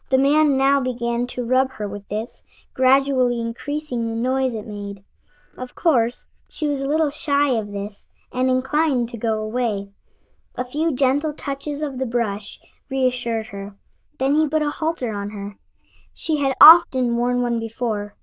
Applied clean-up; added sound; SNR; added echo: neural diffusion model UNIVERSE++.